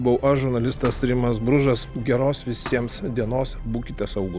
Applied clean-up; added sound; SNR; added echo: none; Thump, thud; 20 dB; none.